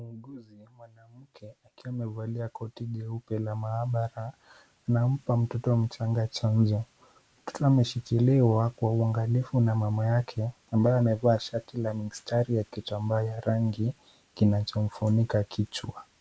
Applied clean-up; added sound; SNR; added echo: none; none; none; none.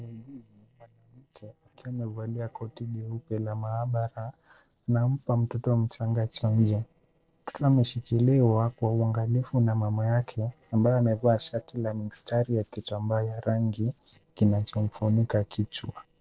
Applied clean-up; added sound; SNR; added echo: neural separator model SepFormer DNS4.